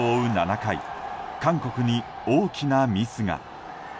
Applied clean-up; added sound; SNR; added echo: none; none; none; none.